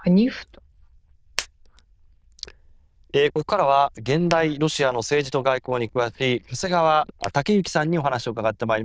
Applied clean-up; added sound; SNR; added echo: neural diffusion model UNIVERSE++.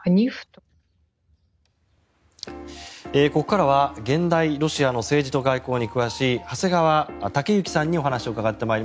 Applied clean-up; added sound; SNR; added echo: none; none; none; none.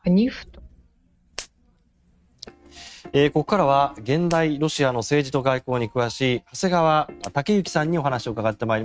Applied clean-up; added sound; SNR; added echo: neural mask model RNNoise.